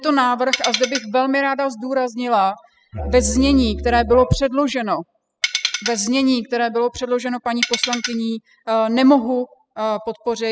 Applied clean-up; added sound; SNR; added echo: classical method spectral subtraction.